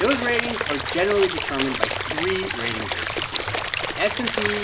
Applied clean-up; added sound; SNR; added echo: none; Stream / Liquid; 1 dB; reverberation time 0.4 s.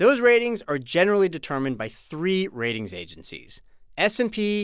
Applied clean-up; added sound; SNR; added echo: none; none; none; none.